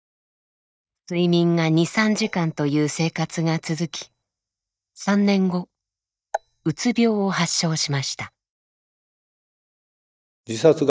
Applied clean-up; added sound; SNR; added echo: neural mask model DeepFilterNet 3.